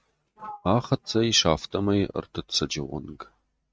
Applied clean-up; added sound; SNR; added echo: neural mask model RNNoise.